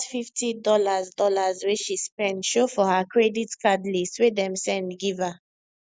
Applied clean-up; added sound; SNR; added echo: none; none; none; none.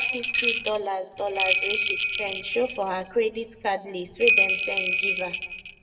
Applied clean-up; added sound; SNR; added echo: none; Bell; -4 dB; reverberation time 0.8 s.